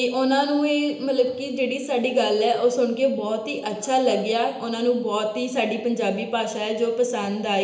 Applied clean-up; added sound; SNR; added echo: none; none; none; reverberation time 0.8 s.